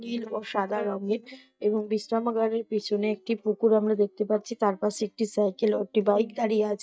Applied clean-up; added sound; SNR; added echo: neural mask model DeepFilterNet 3.